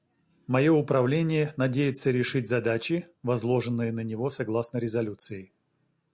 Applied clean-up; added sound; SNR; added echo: none; none; none; none.